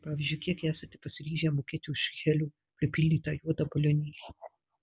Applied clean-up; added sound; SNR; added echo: none; none; none; none.